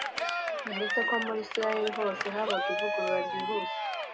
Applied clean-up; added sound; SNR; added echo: none; Cheering; -1 dB; reverberation time 0.2 s.